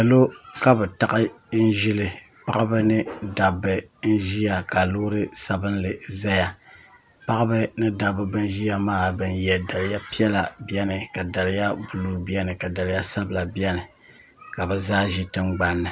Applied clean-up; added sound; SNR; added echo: none; none; none; none.